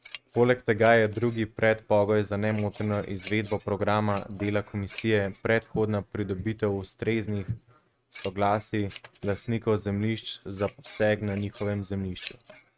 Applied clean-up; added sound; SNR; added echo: neural mask model RNNoise.